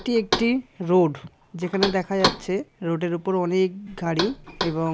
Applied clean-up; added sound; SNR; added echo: none; Knock; 7 dB; none.